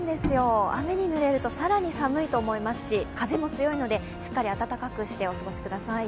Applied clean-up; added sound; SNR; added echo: none; Bowed string instrument; 8 dB; none.